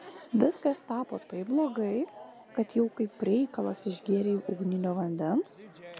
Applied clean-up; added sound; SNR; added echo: none; Chatter; 20 dB; none.